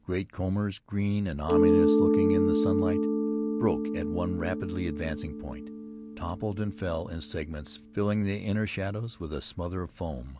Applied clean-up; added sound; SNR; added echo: none; Mallet percussion; -2 dB; none.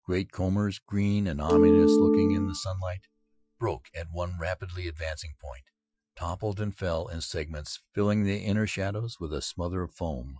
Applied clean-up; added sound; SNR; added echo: classical method Wiener filter.